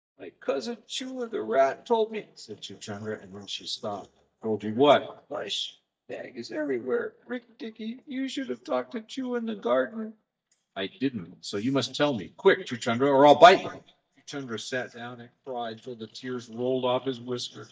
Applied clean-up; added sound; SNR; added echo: neural mask model DeepFilterNet 3.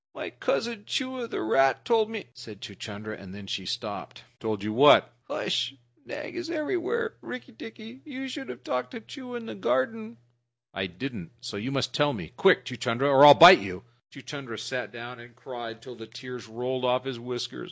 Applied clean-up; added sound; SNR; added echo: none; none; none; none.